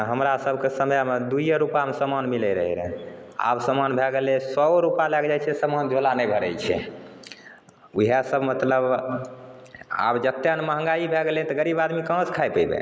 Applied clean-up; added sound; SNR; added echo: none; none; none; none.